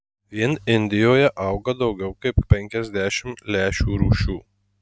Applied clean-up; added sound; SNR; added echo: none; none; none; none.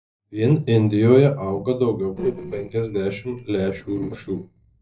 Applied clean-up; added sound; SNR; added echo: neural separator model SepFormer DNS4.